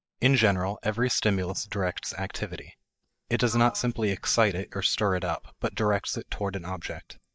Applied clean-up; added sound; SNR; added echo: neural mask model DeepFilterNet 3.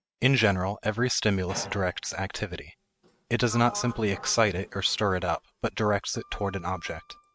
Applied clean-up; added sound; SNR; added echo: neural mask model RNNoise.